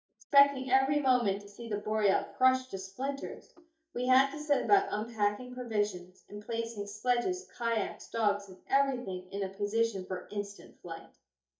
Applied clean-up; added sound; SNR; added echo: neural mask model DeepFilterNet 3.